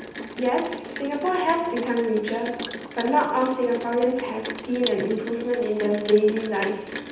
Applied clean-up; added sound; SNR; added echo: none; Rain; 10 dB; reverberation time 0.9 s.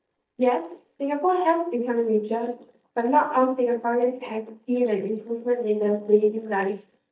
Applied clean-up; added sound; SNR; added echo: neural mask model DeepFilterNet 3.